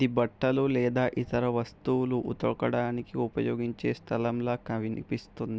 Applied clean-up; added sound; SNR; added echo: none; none; none; none.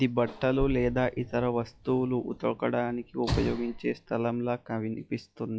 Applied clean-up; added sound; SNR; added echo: classical method log-MMSE.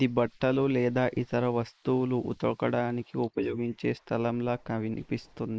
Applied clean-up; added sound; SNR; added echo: neural mask model Resemble Enhance denoiser.